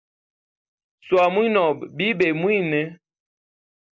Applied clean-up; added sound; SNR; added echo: none; none; none; none.